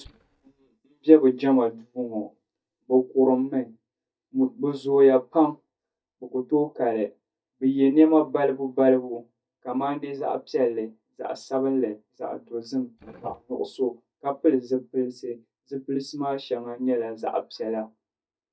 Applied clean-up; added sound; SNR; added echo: neural mask model DeepFilterNet 3.